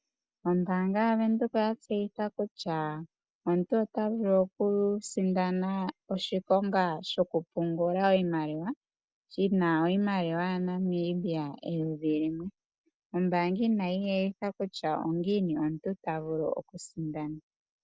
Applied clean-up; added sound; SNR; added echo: none; none; none; none.